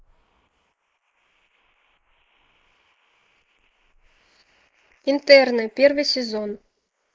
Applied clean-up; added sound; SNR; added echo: neural mask model Resemble Enhance denoiser.